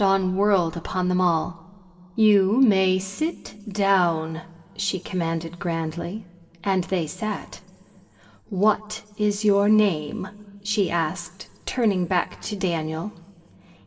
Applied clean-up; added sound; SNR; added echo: none; none; none; reverberation time 2.7 s.